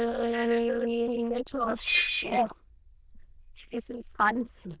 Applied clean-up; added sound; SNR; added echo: neural diffusion model UNIVERSE++.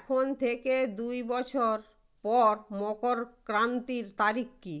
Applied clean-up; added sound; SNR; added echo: none; none; none; none.